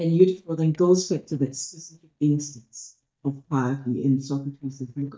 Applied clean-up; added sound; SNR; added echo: neural mask model DeepFilterNet 3.